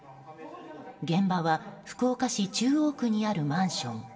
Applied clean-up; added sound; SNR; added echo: none; none; none; reverberation time 0.6 s.